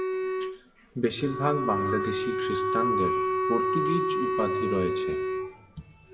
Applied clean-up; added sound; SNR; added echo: none; Wind instrument, woodwind instrument; -3 dB; reverberation time 1.2 s.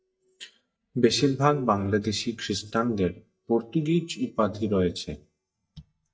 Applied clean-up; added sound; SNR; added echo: neural mask model DeepFilterNet 3.